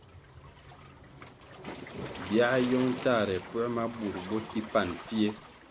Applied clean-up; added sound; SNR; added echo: none; Waves, surf; 12 dB; none.